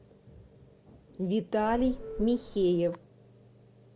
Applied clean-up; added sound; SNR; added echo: none; Subway, metro, underground / Doorbell; 9 dB; none.